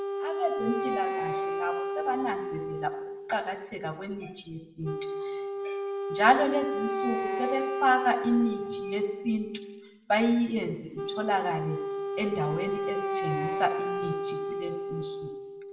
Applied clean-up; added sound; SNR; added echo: none; Wind instrument, woodwind instrument; 3 dB; reverberation time 0.7 s.